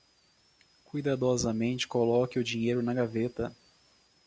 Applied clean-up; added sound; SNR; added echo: none; none; none; none.